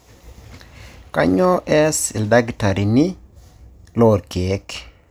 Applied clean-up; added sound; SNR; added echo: none; none; none; none.